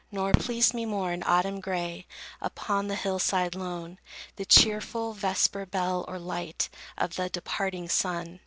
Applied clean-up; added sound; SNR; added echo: neural separator model SepFormer DNS4.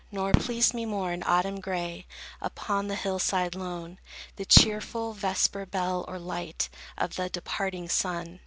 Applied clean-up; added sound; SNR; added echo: none; Fireworks; 6 dB; none.